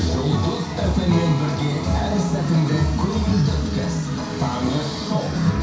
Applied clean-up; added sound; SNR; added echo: none; Acoustic guitar / Strum; 9 dB; reverberation time 0.6 s.